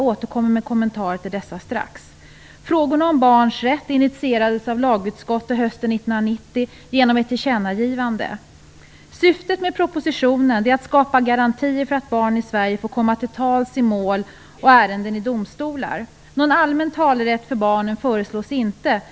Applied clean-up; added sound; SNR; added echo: none; none; none; none.